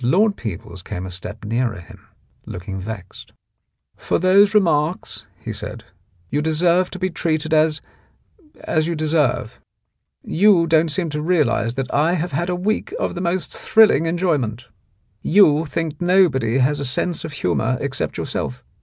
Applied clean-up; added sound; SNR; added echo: none; none; none; none.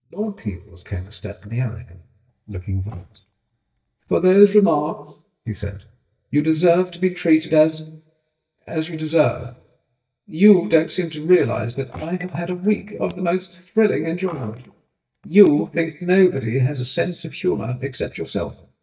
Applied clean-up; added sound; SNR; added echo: neural mask model DeepFilterNet 3.